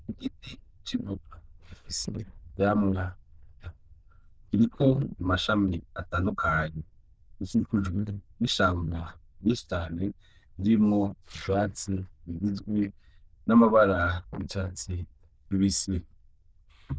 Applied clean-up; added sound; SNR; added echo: neural diffusion model UNIVERSE++.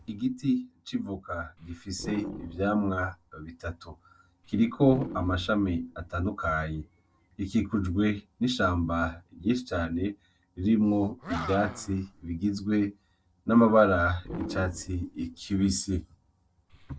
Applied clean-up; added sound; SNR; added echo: neural separator model SepFormer DNS4.